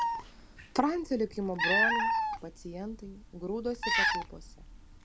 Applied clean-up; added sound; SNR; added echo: none; Cat; -2 dB; none.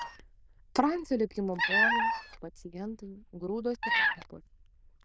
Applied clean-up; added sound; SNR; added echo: neural diffusion model UNIVERSE++.